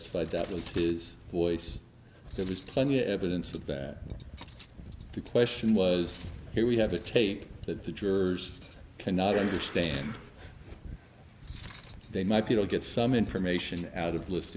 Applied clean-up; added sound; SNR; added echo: none; Cutlery, silverware; 14 dB; none.